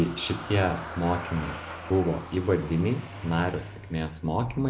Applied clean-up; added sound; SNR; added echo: none; Engine starting / Motor vehicle (road); 12 dB; none.